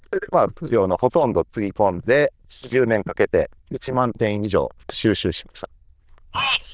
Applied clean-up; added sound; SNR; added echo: neural diffusion model UNIVERSE++.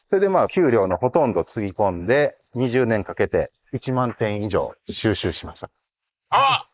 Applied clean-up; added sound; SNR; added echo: neural mask model Resemble Enhance denoiser.